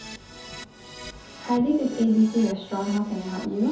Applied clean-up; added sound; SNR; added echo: none; Keyboard (musical); 17 dB; reverberation time 0.5 s.